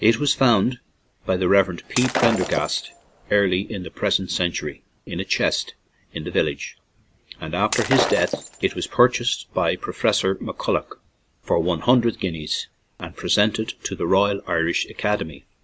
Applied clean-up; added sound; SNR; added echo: none; Shatter; 4 dB; none.